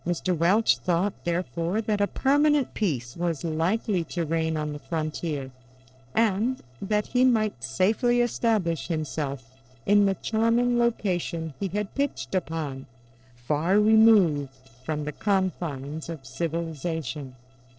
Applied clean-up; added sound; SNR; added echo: neural separator model SepFormer DNS4.